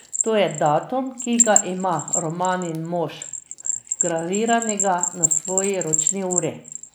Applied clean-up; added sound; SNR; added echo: none; Bell; 2 dB; none.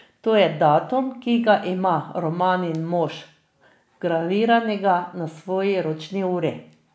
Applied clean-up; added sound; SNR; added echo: none; none; none; none.